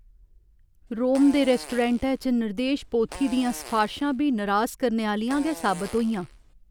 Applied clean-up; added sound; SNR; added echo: none; Fart; 18 dB; none.